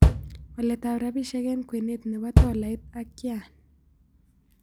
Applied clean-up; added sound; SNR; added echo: none; Bass drum; -5 dB; none.